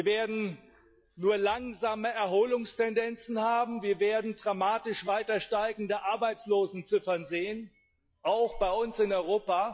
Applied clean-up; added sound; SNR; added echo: classical method log-MMSE.